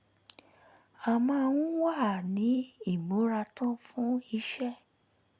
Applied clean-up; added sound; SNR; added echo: none; none; none; none.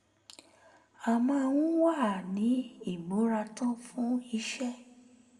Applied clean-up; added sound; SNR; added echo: none; none; none; reverberation time 1.3 s.